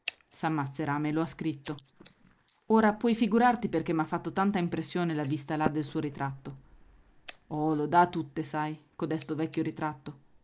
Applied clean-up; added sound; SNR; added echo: neural mask model Resemble Enhance denoiser.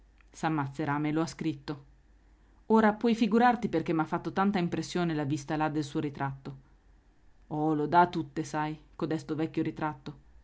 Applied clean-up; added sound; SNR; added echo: none; none; none; none.